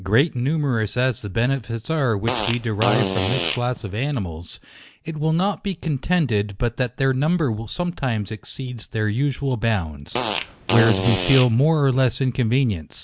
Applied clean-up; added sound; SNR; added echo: none; Fart; 2 dB; none.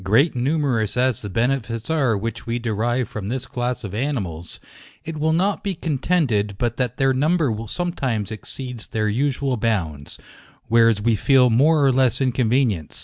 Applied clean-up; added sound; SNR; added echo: none; none; none; none.